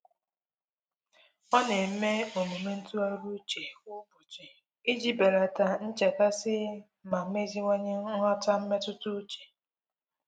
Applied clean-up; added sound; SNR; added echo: none; none; none; none.